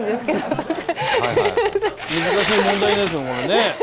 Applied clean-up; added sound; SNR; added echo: none; Tearing; 8 dB; none.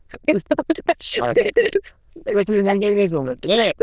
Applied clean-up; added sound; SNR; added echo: neural diffusion model UNIVERSE++.